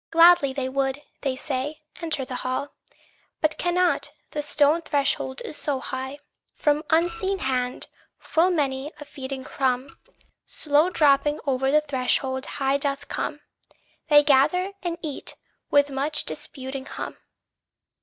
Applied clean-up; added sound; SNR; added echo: neural mask model DeepFilterNet 3.